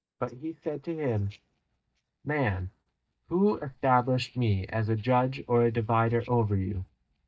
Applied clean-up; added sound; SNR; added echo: neural mask model DeepFilterNet 3.